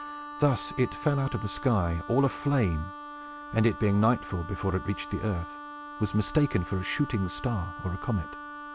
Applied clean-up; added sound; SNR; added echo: none; Wind instrument, woodwind instrument; 12 dB; none.